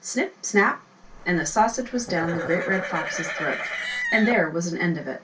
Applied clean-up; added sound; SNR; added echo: none; Livestock, farm animals, working animals; 6 dB; reverberation time 0.2 s.